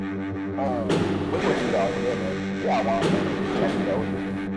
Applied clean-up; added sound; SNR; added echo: none; Electric guitar + Engine / Mechanisms; -4 dB; none.